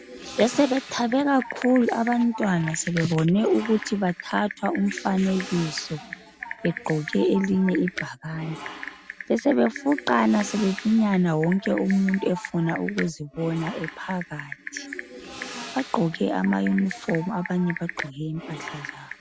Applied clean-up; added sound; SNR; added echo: none; Typing; 13 dB; none.